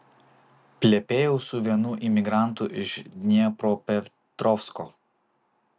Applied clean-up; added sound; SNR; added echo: none; none; none; none.